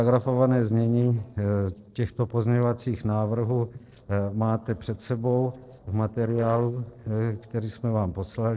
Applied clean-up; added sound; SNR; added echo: neural separator model SepFormer DNS4.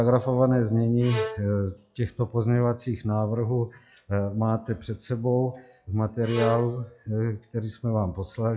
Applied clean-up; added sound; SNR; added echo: classical method log-MMSE.